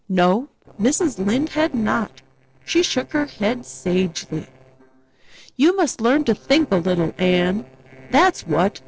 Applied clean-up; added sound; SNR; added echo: neural separator model SepFormer DNS4.